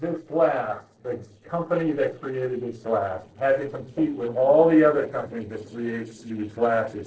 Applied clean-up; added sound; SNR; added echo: neural separator model SepFormer DNS4.